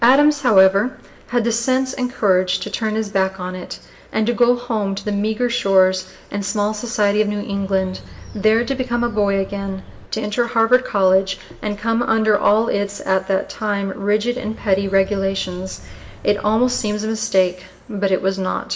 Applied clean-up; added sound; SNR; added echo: none; Bird; 18 dB; reverberation time 0.7 s.